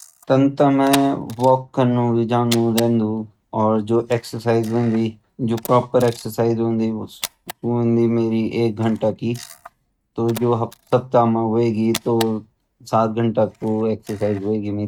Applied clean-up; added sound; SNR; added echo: neural mask model RNNoise.